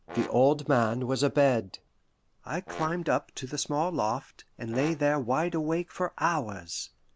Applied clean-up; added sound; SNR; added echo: none; Brass instrument; 19 dB; none.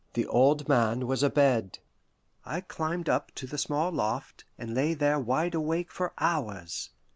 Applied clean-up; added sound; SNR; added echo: none; none; none; none.